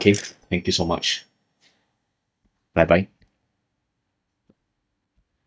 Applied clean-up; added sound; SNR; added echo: neural mask model DeepFilterNet 3.